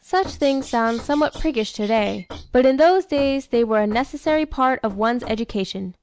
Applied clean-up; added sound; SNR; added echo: none; Knock / Wood + Bird vocalization, bird call, bird song; 19 dB; none.